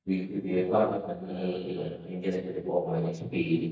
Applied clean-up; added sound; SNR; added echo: neural mask model DeepFilterNet 3.